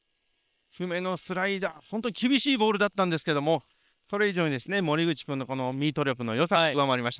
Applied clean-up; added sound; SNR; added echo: neural separator model SepFormer WHAM!.